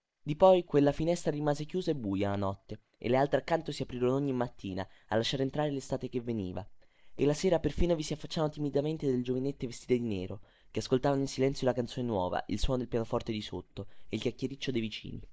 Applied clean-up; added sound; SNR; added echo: neural mask model Resemble Enhance denoiser.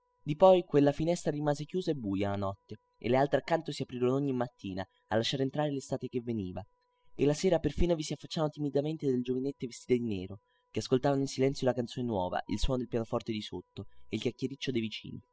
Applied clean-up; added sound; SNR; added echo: classical method spectral subtraction.